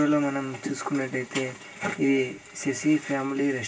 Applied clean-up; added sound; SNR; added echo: none; none; none; reverberation time 0.2 s.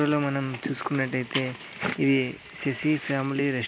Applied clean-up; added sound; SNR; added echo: none; none; none; none.